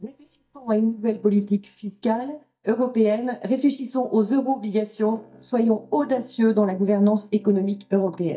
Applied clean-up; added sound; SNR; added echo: neural mask model DeepFilterNet 3.